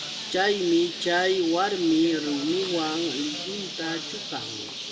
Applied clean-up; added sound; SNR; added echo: none; Bird; 8 dB; reverberation time 0.9 s.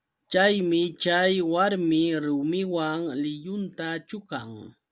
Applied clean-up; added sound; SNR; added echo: none; none; none; none.